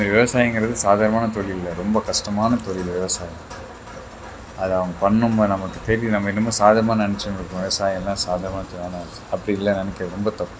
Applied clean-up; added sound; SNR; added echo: none; none; none; none.